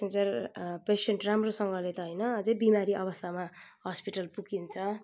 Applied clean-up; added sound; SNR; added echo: none; none; none; none.